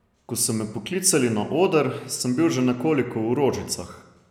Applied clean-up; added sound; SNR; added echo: none; none; none; none.